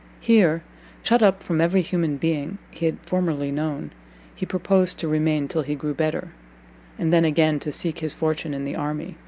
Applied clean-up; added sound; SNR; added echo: none; none; none; none.